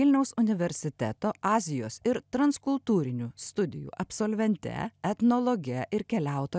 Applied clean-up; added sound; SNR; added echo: none; none; none; none.